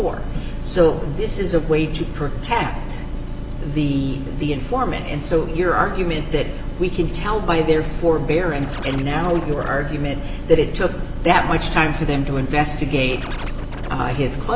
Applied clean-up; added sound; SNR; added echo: none; Scratching (performance technique); 15 dB; none.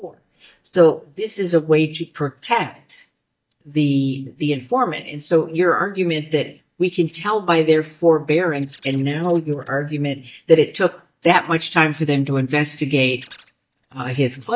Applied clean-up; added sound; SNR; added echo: neural mask model DeepFilterNet 3.